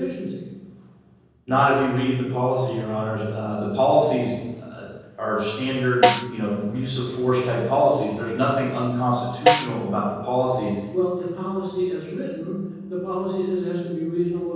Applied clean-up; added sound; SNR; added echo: none; Snare drum; 0 dB; reverberation time 1.3 s.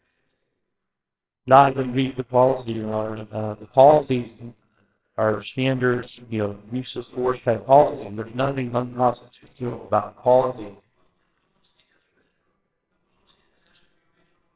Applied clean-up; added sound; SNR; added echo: neural separator model SepFormer WHAMR!.